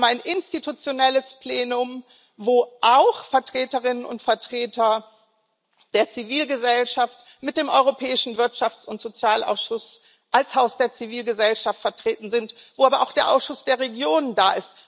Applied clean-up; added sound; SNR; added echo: none; none; none; none.